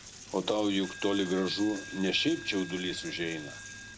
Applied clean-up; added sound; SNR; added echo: none; Coin (dropping); 13 dB; none.